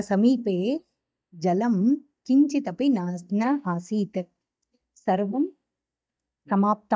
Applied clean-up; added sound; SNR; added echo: neural mask model DeepFilterNet 3.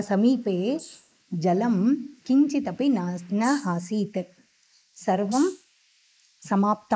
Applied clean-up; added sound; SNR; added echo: neural mask model Resemble Enhance denoiser.